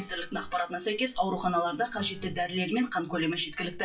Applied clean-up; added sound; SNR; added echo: classical method WPE with log-MMSE.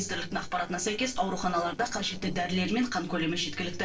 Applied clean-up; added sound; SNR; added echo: neural separator model SepFormer DNS4.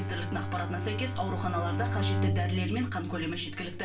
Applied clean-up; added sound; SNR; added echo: none; Bowed string instrument; -1 dB; reverberation time 0.3 s.